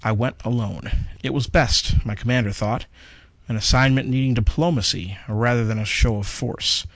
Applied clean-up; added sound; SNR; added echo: none; none; none; none.